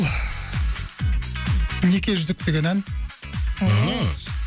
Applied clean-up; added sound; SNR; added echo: none; none; none; none.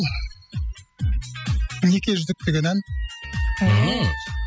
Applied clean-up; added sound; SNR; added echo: classical method spectral subtraction.